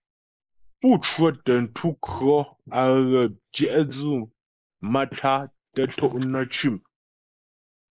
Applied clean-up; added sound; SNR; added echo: neural mask model Resemble Enhance denoiser.